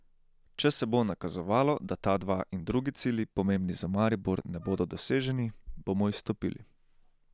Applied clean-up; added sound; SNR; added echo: none; none; none; none.